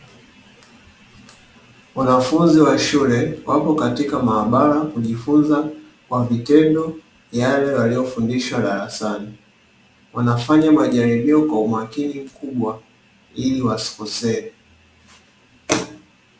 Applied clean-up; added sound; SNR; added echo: none; none; none; none.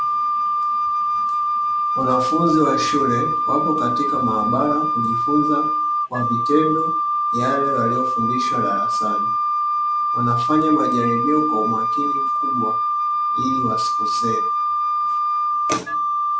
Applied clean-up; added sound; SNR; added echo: none; Wind instrument, woodwind instrument; -4 dB; none.